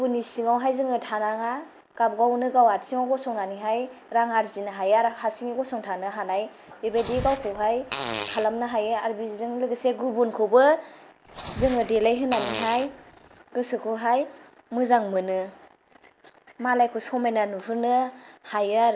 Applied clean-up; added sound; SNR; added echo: none; Fart; 9 dB; none.